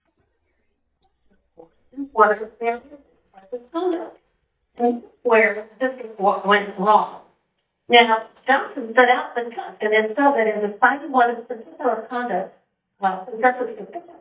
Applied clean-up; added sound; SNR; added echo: neural mask model DeepFilterNet 3.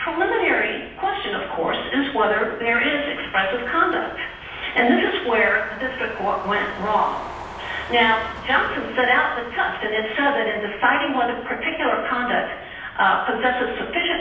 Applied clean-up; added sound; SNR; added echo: none; Motor vehicle (road); 18 dB; reverberation time 0.9 s.